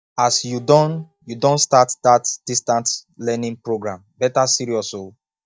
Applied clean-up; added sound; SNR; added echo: neural mask model DeepFilterNet 3.